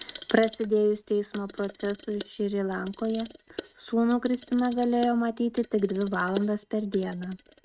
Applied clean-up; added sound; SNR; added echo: neural mask model RNNoise.